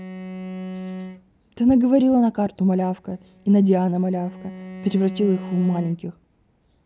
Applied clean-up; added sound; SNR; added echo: none; Bowed string instrument; 15 dB; none.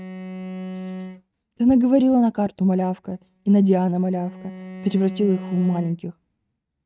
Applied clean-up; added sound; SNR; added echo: neural mask model RNNoise.